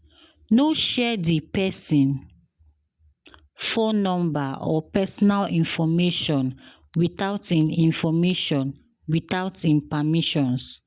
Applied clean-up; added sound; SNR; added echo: none; none; none; none.